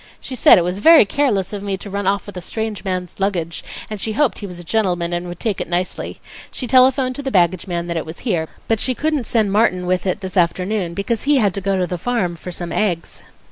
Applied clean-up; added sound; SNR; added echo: none; none; none; none.